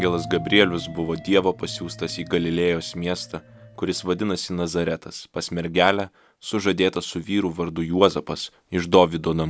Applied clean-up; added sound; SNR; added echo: none; none; none; none.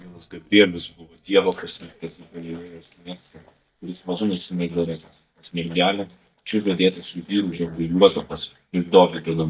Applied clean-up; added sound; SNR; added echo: neural mask model DeepFilterNet 3.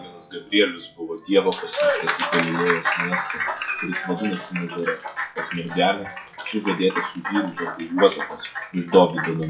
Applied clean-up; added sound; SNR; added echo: classical method WPE with log-MMSE.